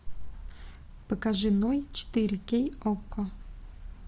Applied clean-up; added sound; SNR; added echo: none; none; none; none.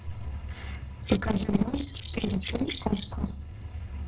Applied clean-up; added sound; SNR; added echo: neural separator model SepFormer DNS4.